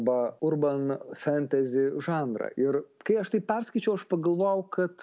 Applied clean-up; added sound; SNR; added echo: none; none; none; none.